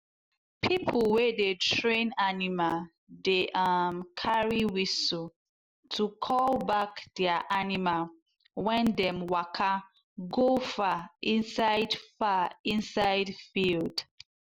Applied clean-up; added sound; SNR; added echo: none; none; none; none.